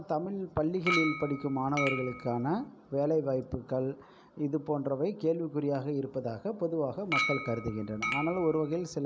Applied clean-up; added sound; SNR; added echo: none; Chink, clink; 4 dB; none.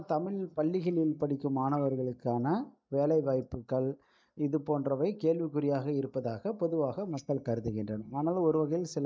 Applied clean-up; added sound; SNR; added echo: neural mask model DeepFilterNet 3.